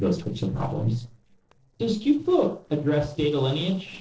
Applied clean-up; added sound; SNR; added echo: neural separator model SepFormer DNS4.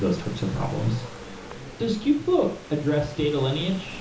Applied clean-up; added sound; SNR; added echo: none; Rain / Thunderstorm; 15 dB; reverberation time 1.2 s.